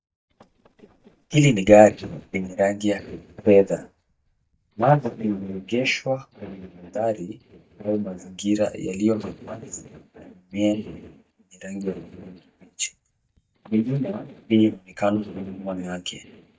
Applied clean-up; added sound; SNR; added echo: neural mask model DeepFilterNet 3.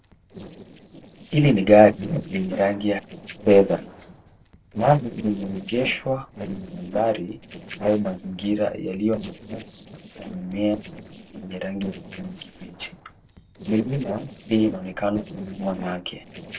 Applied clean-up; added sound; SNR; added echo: neural separator model SepFormer DNS4.